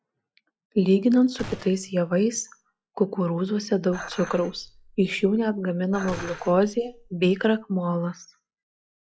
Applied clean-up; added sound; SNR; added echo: classical method log-MMSE.